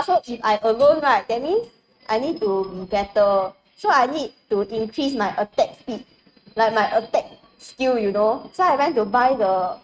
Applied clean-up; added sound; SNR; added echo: neural mask model RNNoise.